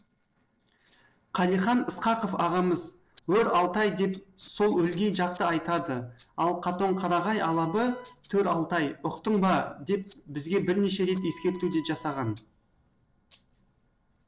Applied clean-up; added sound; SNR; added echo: neural separator model SepFormer DNS4.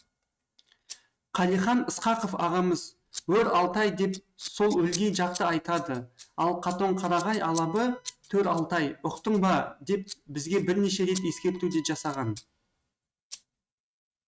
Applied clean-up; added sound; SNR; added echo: neural mask model RNNoise.